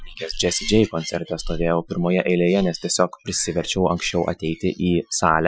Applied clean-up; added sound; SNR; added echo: classical method Wiener filter.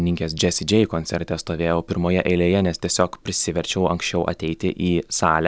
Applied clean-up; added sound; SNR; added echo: none; none; none; none.